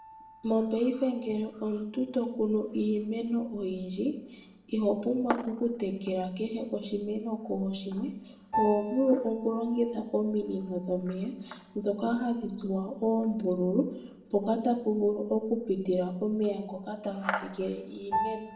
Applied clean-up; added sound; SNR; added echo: none; Piano; 14 dB; reverberation time 0.7 s.